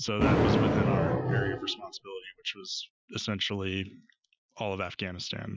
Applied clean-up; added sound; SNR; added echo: classical method Wiener filter.